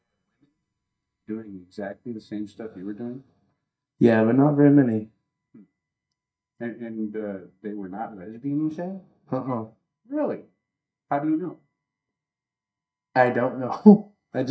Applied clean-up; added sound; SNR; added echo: neural mask model DeepFilterNet 3.